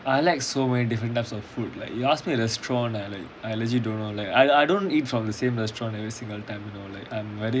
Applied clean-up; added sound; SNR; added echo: none; none; none; none.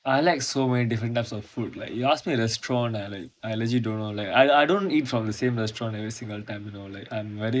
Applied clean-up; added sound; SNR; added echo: neural mask model Resemble Enhance denoiser.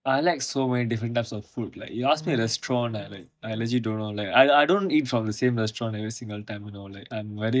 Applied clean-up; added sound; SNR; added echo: neural mask model DeepFilterNet 3.